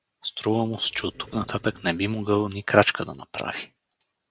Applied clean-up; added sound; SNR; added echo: neural separator model SepFormer DNS4.